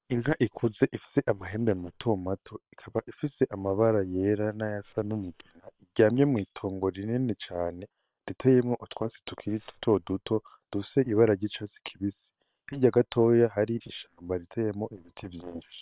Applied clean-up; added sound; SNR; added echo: neural separator model SepFormer WHAM!.